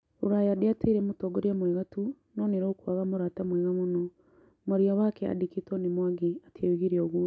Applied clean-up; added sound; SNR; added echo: none; none; none; none.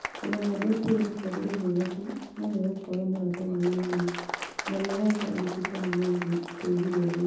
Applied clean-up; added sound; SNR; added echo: none; Applause; 11 dB; reverberation time 0.8 s.